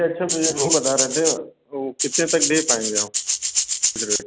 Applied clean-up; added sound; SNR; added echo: none; Rattle (instrument); -2 dB; none.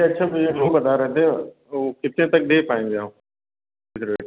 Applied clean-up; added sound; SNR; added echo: none; none; none; none.